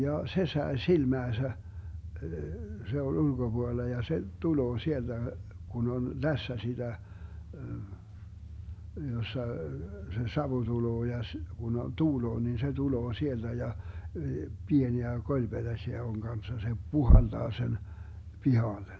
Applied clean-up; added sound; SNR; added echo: none; none; none; none.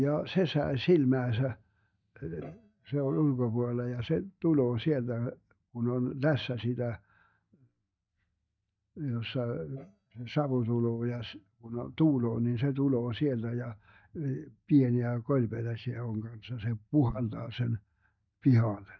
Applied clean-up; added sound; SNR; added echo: neural mask model DeepFilterNet 3.